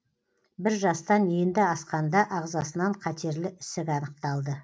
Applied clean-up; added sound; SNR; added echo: none; none; none; none.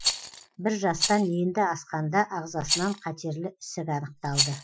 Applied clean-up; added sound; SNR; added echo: classical method Wiener filter.